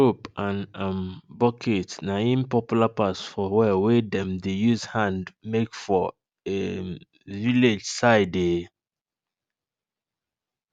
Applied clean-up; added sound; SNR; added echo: none; none; none; none.